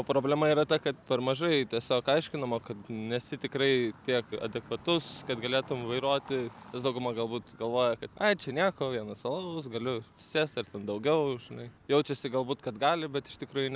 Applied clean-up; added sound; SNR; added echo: none; none; none; none.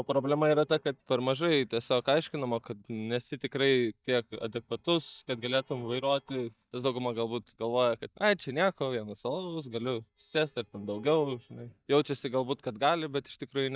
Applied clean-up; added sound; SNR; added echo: neural mask model DeepFilterNet 3.